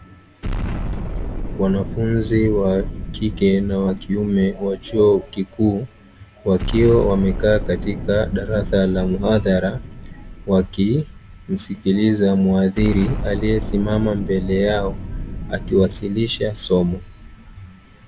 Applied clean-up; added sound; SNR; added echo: none; Explosion; 8 dB; none.